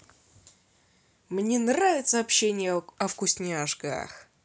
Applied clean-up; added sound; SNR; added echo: none; none; none; none.